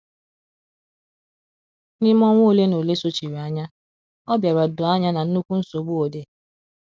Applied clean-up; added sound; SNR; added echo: none; none; none; none.